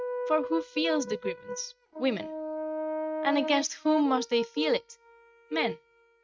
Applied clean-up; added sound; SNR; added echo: neural mask model RNNoise.